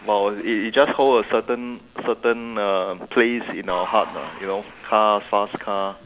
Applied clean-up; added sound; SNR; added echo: none; Applause / Crowd; 18 dB; none.